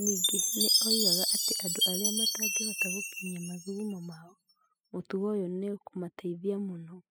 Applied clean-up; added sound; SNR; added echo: classical method spectral subtraction.